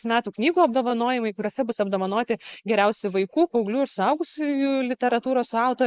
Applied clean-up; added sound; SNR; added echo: neural mask model Resemble Enhance denoiser.